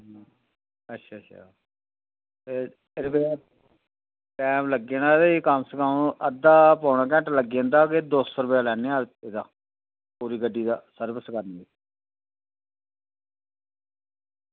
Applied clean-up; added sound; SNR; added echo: none; none; none; none.